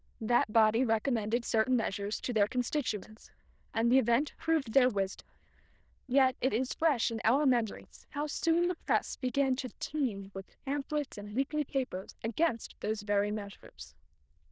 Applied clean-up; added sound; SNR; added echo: neural diffusion model UNIVERSE++.